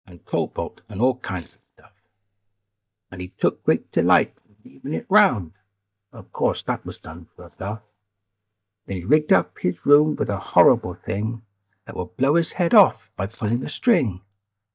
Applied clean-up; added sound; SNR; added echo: neural mask model DeepFilterNet 3.